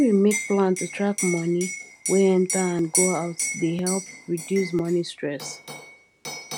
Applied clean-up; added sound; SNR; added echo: none; Liquid; 8 dB; none.